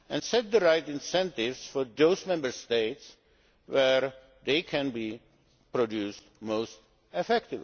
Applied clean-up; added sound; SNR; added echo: none; none; none; none.